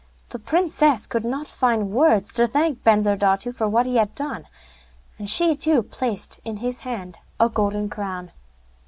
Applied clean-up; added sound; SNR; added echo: none; none; none; none.